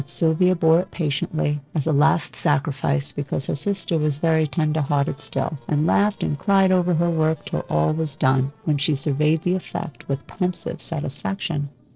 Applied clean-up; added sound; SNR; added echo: neural separator model SepFormer DNS4.